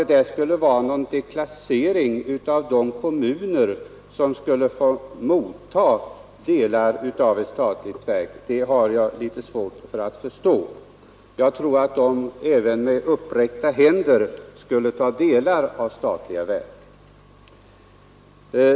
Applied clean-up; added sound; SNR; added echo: none; none; none; none.